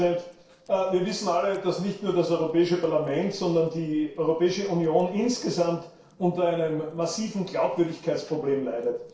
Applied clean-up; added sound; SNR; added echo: neural separator model SepFormer DNS4.